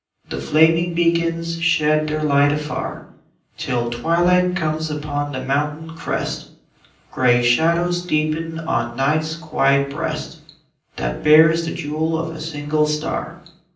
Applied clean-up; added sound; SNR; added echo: none; none; none; reverberation time 0.6 s.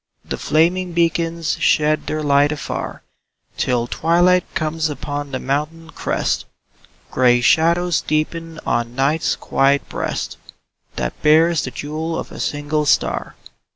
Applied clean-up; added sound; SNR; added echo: none; none; none; none.